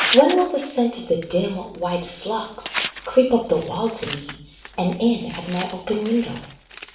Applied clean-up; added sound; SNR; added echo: none; Tearing; 10 dB; reverberation time 0.6 s.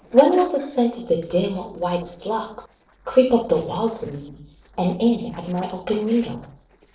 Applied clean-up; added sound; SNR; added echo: neural separator model SepFormer DNS4.